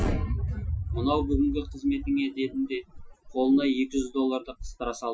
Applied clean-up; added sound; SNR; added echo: classical method Wiener filter.